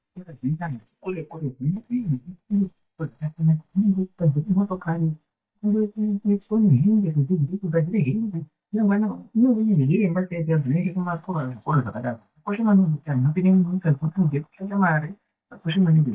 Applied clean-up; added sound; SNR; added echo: neural mask model DeepFilterNet 3.